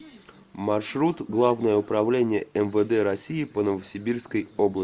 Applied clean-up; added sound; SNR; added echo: none; none; none; none.